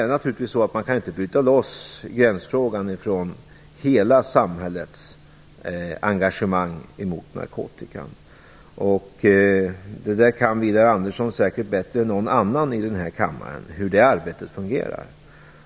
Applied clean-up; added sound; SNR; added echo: none; none; none; none.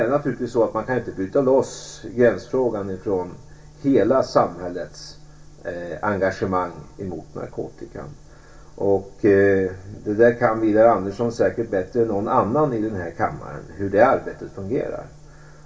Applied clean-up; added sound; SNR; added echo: none; none; none; reverberation time 0.2 s.